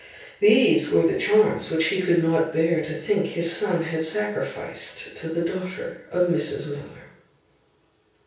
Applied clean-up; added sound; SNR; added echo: none; none; none; reverberation time 0.6 s.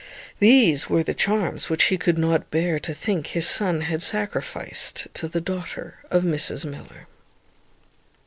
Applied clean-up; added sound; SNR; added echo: none; none; none; none.